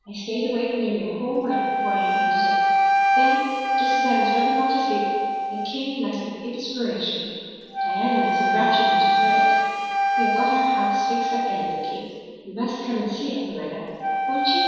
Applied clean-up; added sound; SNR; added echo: none; Wind instrument, woodwind instrument; -4 dB; reverberation time 1.9 s.